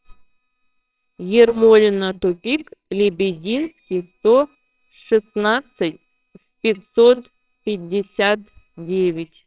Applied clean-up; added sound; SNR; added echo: neural separator model SepFormer WHAMR!.